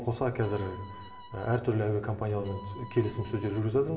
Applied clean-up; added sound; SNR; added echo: none; Bowed string instrument; 16 dB; reverberation time 1.2 s.